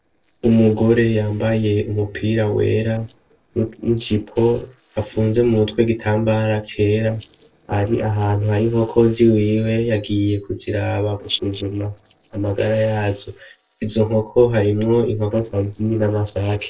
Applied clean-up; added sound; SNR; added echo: neural separator model SepFormer DNS4.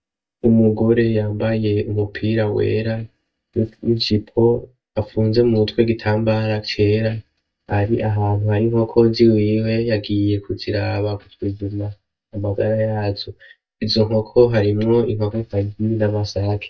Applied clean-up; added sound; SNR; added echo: neural mask model DeepFilterNet 3.